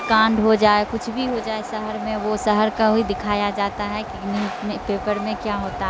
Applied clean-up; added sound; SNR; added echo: none; Train; 9 dB; none.